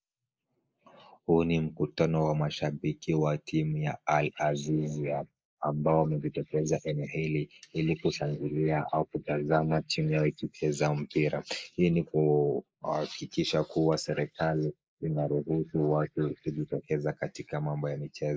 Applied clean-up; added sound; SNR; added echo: neural mask model Resemble Enhance denoiser.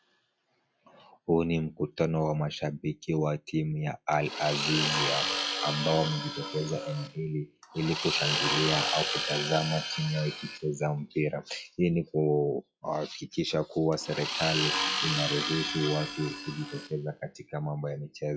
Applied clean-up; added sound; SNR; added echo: classical method log-MMSE.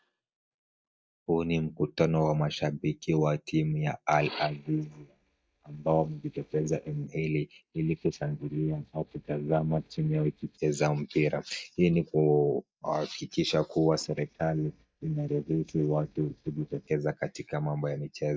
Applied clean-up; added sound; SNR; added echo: neural mask model DeepFilterNet 3.